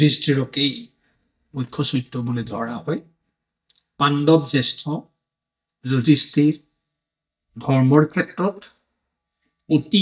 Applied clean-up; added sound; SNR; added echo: neural mask model DeepFilterNet 3.